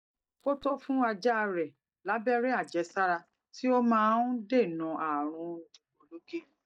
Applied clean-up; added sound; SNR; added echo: neural mask model DeepFilterNet 3.